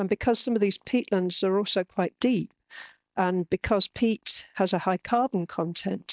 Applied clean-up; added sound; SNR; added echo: neural mask model DeepFilterNet 3.